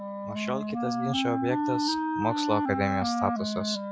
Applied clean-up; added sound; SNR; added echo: classical method log-MMSE.